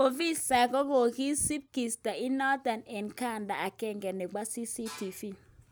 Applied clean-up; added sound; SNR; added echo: none; none; none; none.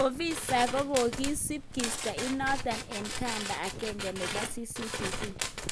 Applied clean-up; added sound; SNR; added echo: none; Walk, footsteps + Tools; 3 dB; none.